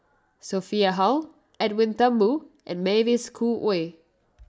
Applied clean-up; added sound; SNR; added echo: none; none; none; none.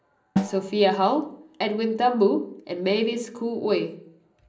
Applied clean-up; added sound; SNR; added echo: none; Snare drum; 10 dB; reverberation time 0.5 s.